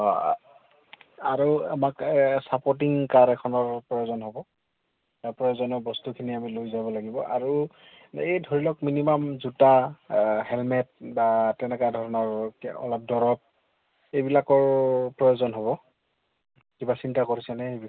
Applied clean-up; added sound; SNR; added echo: none; none; none; none.